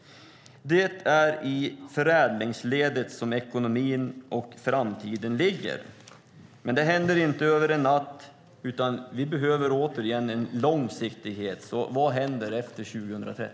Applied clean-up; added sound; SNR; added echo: none; none; none; none.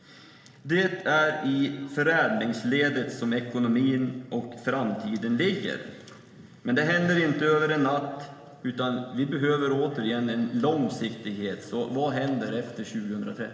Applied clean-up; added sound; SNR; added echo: none; none; none; reverberation time 3.0 s.